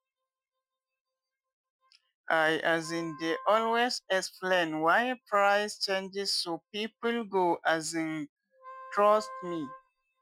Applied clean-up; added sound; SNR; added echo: classical method Wiener filter.